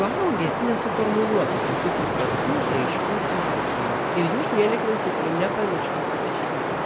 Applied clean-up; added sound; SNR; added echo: none; Wind; -2 dB; none.